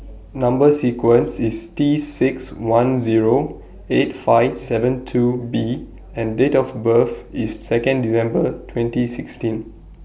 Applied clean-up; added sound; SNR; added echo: none; none; none; none.